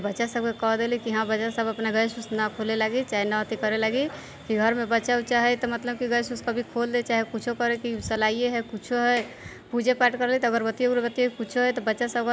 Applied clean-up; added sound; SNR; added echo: none; none; none; none.